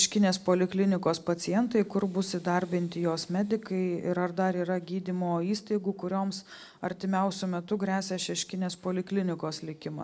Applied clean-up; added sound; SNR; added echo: none; none; none; none.